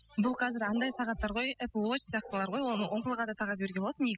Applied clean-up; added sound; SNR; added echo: classical method spectral subtraction.